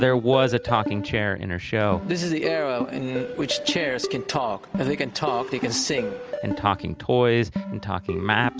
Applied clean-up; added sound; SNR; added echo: none; none; none; none.